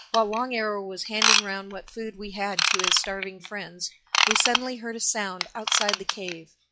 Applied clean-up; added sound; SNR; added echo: classical method log-MMSE.